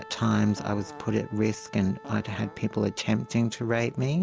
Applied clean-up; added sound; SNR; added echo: none; Fart + Wind instrument, woodwind instrument; 19 dB; none.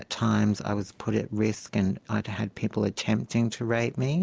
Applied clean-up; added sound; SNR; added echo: none; none; none; none.